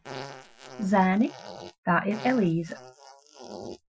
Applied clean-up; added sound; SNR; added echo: classical method Wiener filter.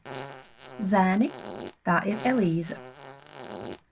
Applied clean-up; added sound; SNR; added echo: none; Fart; 13 dB; none.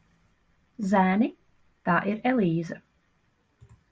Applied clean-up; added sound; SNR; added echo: none; none; none; none.